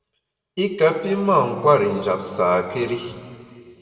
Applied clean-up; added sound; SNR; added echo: none; none; none; reverberation time 1.9 s.